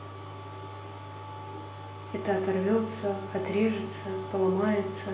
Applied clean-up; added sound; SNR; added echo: none; none; none; reverberation time 0.5 s.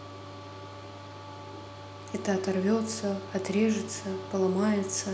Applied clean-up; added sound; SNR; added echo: none; none; none; none.